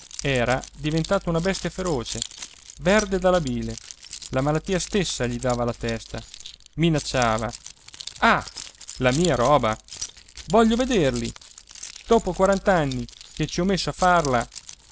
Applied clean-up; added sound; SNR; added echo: none; Keys jangling; 16 dB; none.